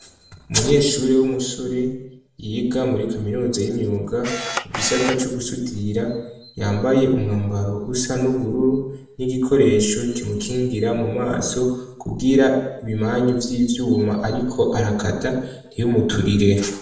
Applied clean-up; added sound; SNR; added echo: none; Camera; 7 dB; reverberation time 0.7 s.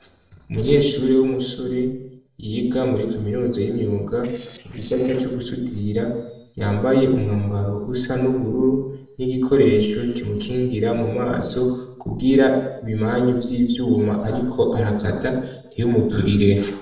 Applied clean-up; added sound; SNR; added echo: neural separator model SepFormer DNS4.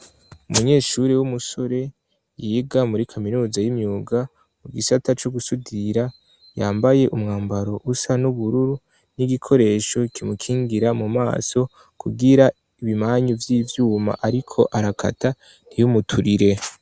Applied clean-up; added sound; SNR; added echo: none; none; none; none.